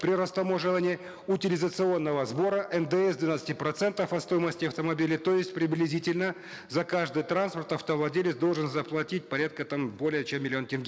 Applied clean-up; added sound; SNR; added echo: none; none; none; none.